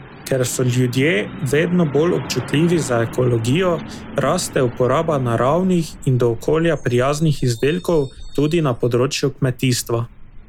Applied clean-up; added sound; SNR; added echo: none; Truck; 14 dB; none.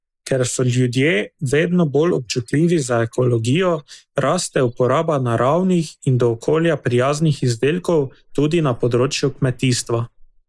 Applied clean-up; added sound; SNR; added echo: neural mask model Resemble Enhance denoiser.